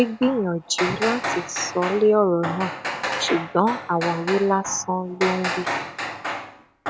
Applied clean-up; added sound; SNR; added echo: none; Hammer; 6 dB; none.